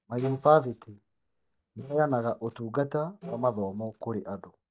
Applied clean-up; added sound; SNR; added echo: neural mask model DeepFilterNet 3.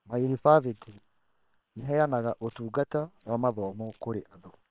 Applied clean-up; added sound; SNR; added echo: neural separator model SepFormer WHAM!.